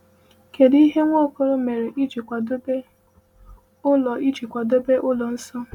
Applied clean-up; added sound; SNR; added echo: none; none; none; none.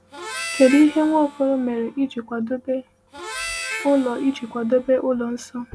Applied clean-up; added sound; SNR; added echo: none; Harmonica; 13 dB; none.